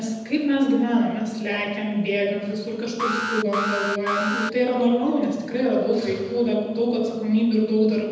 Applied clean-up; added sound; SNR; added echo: none; Alarm; 4 dB; reverberation time 1.1 s.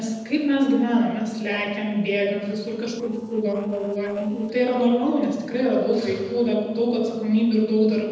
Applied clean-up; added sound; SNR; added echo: neural separator model SepFormer DNS4.